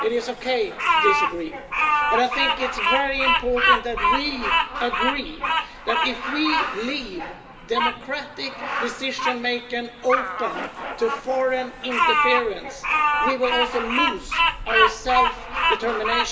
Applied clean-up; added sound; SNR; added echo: none; Bird vocalization, bird call, bird song; -3 dB; reverberation time 1.7 s.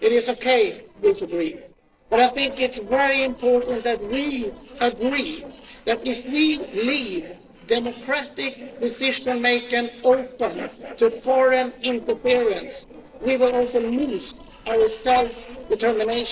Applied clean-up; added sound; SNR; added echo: neural separator model SepFormer DNS4.